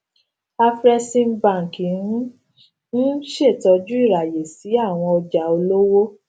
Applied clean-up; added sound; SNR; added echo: none; none; none; none.